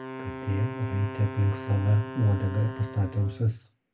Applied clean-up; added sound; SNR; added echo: none; Wind instrument, woodwind instrument; 11 dB; reverberation time 0.2 s.